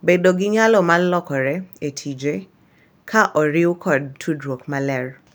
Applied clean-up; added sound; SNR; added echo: none; none; none; none.